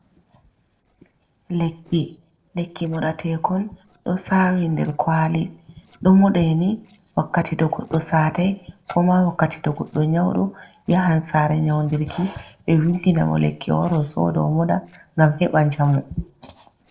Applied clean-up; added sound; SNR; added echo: neural separator model SepFormer DNS4.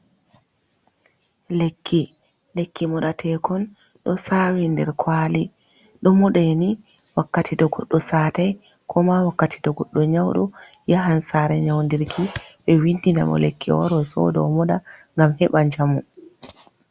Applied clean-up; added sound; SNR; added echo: none; none; none; none.